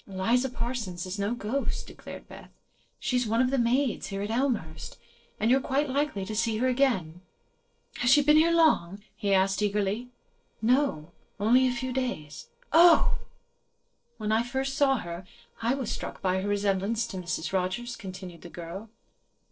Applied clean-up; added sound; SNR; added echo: neural separator model SepFormer DNS4.